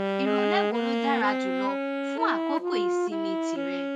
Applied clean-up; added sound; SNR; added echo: none; Wind instrument, woodwind instrument; -5 dB; none.